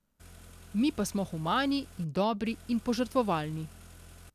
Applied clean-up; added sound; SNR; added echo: none; Car; 19 dB; none.